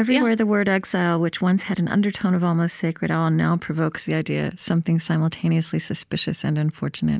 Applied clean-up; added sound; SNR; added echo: none; none; none; none.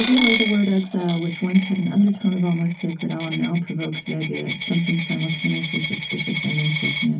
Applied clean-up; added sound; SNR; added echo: none; Coin (dropping); 7 dB; reverberation time 0.3 s.